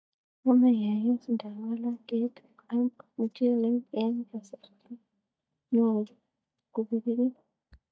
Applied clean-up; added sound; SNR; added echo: neural mask model DeepFilterNet 3.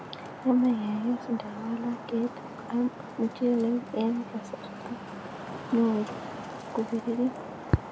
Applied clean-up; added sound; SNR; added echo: none; Traffic noise, roadway noise; 11 dB; none.